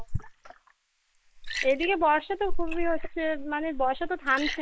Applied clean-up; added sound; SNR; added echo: neural mask model Resemble Enhance denoiser.